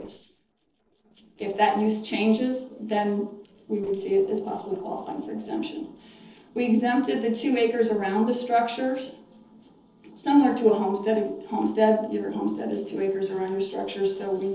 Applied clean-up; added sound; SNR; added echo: neural separator model SepFormer DNS4.